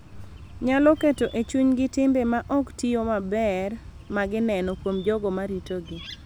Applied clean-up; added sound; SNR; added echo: none; none; none; none.